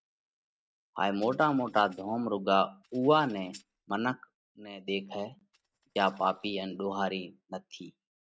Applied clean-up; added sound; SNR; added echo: neural mask model RNNoise.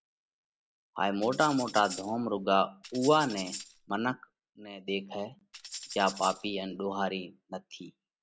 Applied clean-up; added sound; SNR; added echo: none; Tambourine; 13 dB; none.